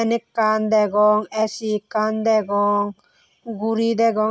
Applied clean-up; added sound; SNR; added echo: none; none; none; none.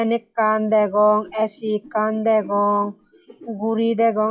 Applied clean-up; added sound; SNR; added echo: classical method log-MMSE.